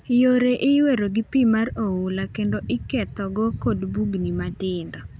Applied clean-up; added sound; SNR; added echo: none; none; none; none.